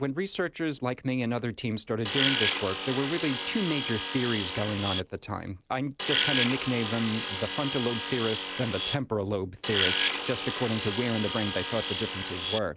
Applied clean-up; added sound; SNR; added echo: none; Tools; 1 dB; none.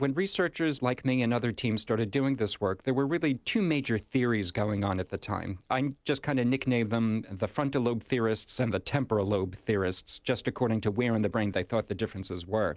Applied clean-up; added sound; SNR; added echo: none; none; none; none.